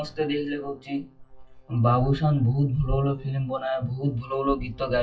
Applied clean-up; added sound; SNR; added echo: classical method WPE with log-MMSE.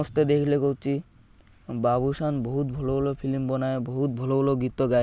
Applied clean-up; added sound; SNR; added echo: none; none; none; none.